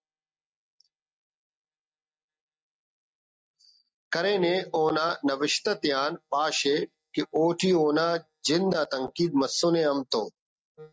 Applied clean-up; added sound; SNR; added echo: neural mask model DeepFilterNet 3.